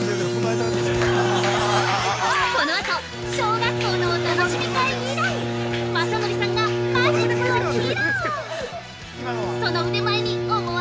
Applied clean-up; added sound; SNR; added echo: none; Bowed string instrument; 1 dB; none.